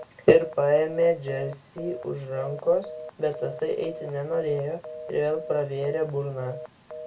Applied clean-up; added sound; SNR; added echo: none; Telephone; 14 dB; reverberation time 0.1 s.